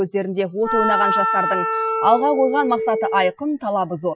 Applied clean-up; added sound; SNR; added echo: classical method Wiener filter.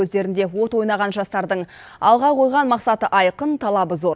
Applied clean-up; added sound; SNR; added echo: none; none; none; none.